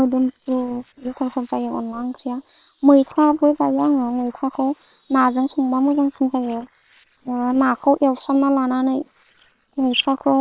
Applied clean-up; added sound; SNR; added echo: neural separator model SepFormer WHAM!.